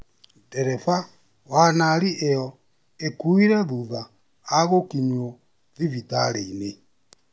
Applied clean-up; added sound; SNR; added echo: none; none; none; none.